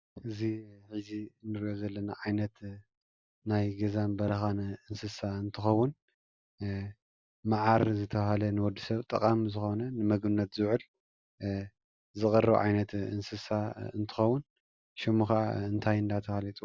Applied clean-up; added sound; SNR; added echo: none; none; none; none.